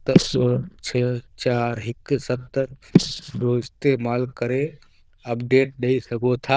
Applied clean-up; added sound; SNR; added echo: neural diffusion model UNIVERSE++.